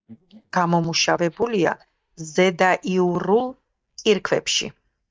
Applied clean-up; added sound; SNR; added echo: neural mask model DeepFilterNet 3.